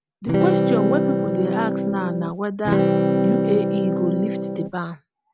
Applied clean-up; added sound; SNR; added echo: none; Electric guitar / Strum; -5 dB; none.